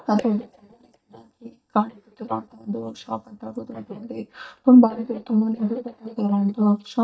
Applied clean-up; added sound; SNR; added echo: neural mask model DeepFilterNet 3.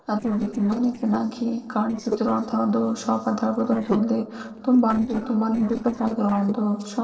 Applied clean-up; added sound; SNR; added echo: neural separator model SepFormer DNS4.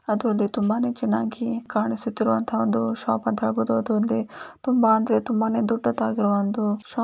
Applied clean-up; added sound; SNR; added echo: none; none; none; none.